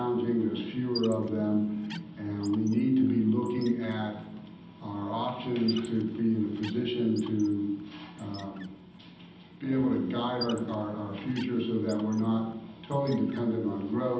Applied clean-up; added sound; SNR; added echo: none; Squeak; 20 dB; reverberation time 0.8 s.